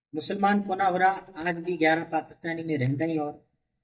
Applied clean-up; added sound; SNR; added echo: neural mask model DeepFilterNet 3.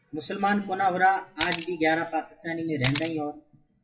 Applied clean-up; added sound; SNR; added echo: classical method WPE with log-MMSE.